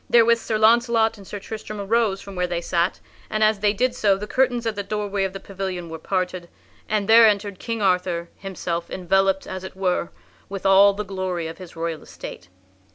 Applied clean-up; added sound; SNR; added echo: none; none; none; none.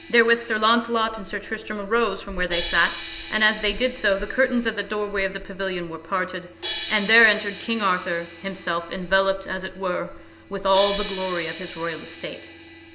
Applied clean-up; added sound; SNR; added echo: none; Crash cymbal; 8 dB; reverberation time 2.4 s.